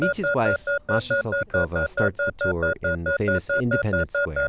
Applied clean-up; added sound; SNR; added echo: none; Alarm / Keyboard (musical); -3 dB; none.